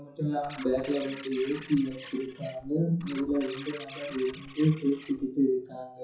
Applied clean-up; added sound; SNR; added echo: classical method WPE with log-MMSE.